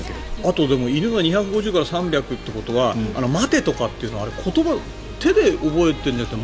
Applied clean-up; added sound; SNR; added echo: none; Engine starting; 15 dB; none.